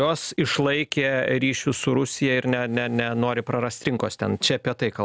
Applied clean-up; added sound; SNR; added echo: none; none; none; none.